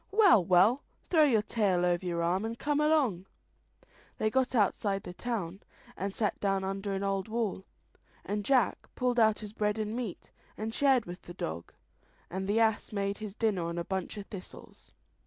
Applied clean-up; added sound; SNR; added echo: none; none; none; none.